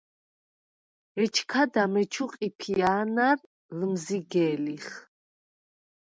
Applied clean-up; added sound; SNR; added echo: none; none; none; none.